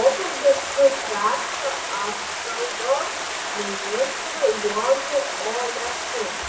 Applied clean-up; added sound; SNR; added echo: none; Stream; 4 dB; reverberation time 0.7 s.